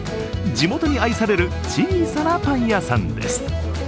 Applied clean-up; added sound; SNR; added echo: none; Brass instrument; 18 dB; none.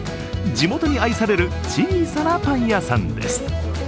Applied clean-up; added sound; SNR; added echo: none; none; none; none.